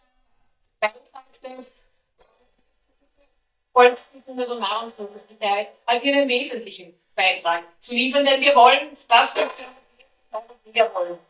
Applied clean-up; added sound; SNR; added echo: neural mask model DeepFilterNet 3.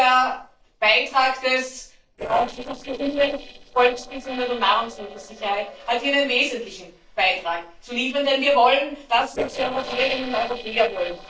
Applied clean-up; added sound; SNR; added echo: neural separator model SepFormer DNS4.